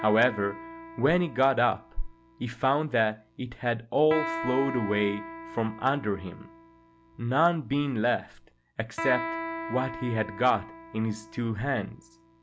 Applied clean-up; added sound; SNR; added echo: none; Electric guitar; 11 dB; none.